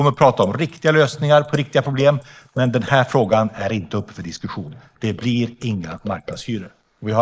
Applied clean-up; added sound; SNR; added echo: neural mask model Resemble Enhance denoiser.